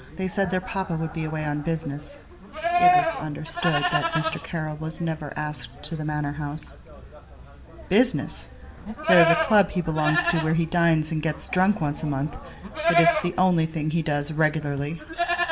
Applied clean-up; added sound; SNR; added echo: none; Livestock, farm animals, working animals; 3 dB; reverberation time 0.3 s.